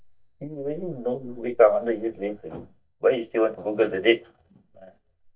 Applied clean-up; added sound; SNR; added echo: neural mask model DeepFilterNet 3.